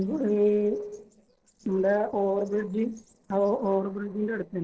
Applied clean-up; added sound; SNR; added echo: neural separator model SepFormer DNS4.